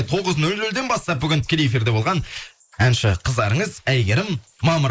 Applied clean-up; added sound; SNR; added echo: neural mask model Resemble Enhance denoiser.